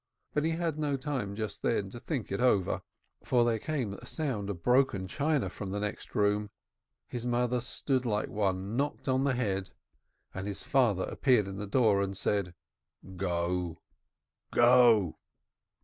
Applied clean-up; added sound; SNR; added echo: none; none; none; none.